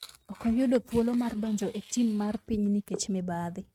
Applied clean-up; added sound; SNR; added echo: neural mask model RNNoise.